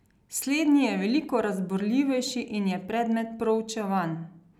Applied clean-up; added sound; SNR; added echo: none; none; none; none.